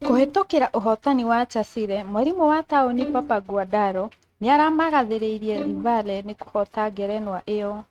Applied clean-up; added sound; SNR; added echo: neural mask model RNNoise.